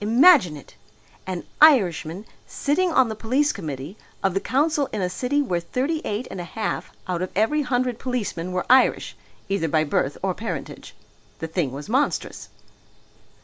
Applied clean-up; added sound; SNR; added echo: none; none; none; none.